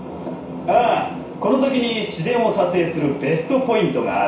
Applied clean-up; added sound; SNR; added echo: none; none; none; reverberation time 0.6 s.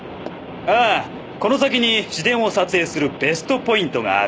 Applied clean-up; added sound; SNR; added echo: none; none; none; none.